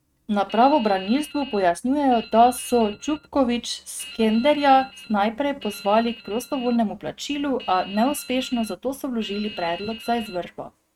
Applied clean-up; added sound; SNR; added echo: neural mask model RNNoise.